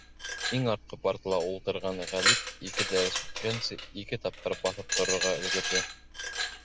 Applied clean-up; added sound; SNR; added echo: none; Glass; 1 dB; none.